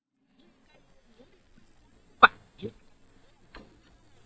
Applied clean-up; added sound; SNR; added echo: neural mask model DeepFilterNet 3.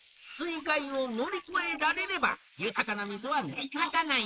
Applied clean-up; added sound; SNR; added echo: neural mask model Resemble Enhance denoiser.